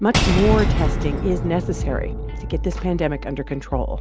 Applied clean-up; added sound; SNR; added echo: none; Shatter / Boom; 1 dB; none.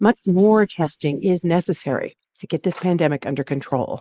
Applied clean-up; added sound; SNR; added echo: neural mask model Resemble Enhance denoiser.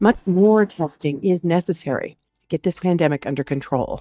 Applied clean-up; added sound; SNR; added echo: neural mask model DeepFilterNet 3.